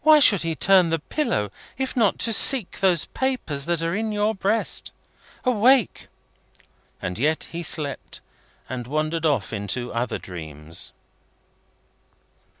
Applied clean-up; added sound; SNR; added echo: none; none; none; none.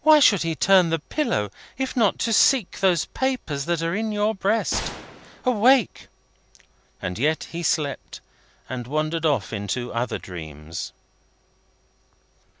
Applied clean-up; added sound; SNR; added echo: none; Gunshot, gunfire; 15 dB; none.